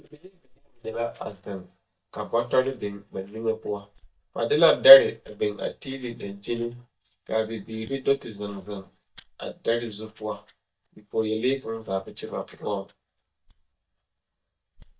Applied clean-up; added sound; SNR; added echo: neural mask model DeepFilterNet 3.